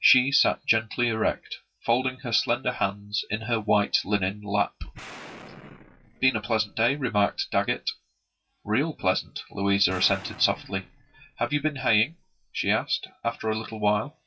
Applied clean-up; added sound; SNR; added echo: classical method WPE with log-MMSE.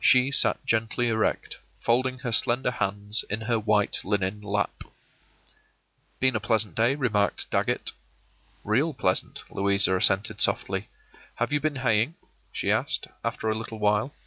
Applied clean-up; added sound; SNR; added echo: none; none; none; none.